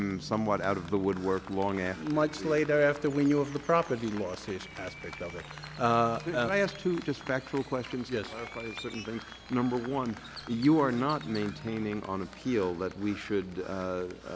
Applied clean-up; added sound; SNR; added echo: none; Crow + Applause; 16 dB; none.